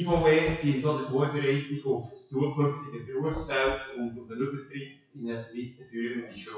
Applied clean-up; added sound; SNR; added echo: classical method WPE with log-MMSE.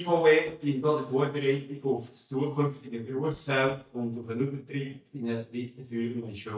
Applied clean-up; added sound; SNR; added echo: neural mask model DeepFilterNet 3.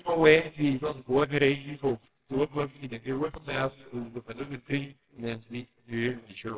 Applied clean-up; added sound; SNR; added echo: neural separator model SepFormer WHAMR!.